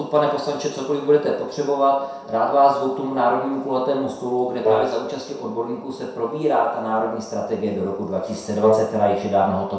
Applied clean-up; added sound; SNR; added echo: none; Wind instrument, woodwind instrument; 1 dB; reverberation time 0.7 s.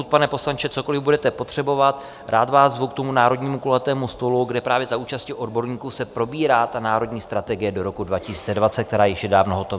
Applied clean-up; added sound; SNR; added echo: none; none; none; none.